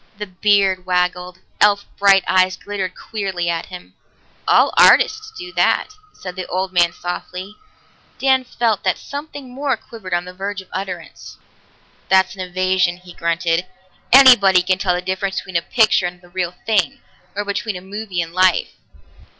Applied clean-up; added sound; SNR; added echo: none; none; none; none.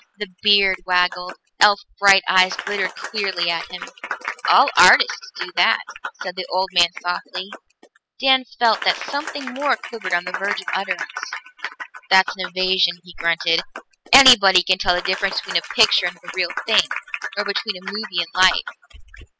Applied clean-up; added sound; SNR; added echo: classical method spectral subtraction.